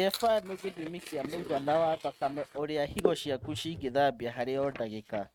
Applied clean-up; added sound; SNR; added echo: neural mask model RNNoise.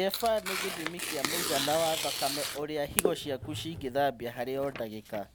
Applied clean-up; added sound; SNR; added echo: none; Tearing; 3 dB; none.